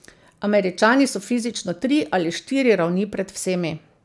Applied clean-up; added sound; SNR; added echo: none; none; none; none.